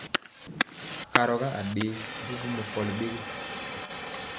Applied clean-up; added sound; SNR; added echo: none; Fire; -1 dB; none.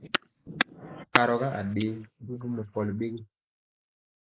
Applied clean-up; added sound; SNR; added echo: neural mask model Resemble Enhance denoiser.